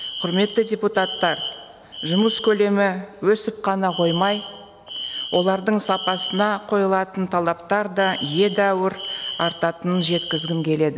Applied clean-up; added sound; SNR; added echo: none; Alarm; 11 dB; none.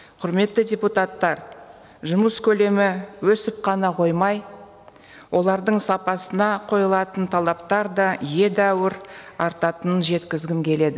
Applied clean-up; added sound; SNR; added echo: none; none; none; none.